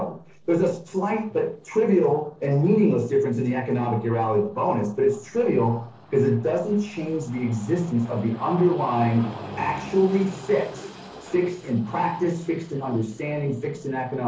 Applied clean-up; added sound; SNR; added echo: neural separator model SepFormer DNS4.